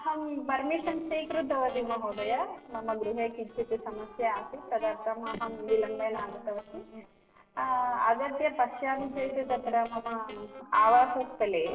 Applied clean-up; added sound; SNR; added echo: neural separator model SepFormer DNS4.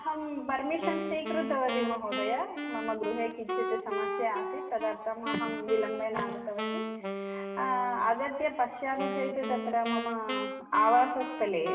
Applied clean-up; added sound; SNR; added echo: none; Wind instrument, woodwind instrument; 5 dB; reverberation time 1.2 s.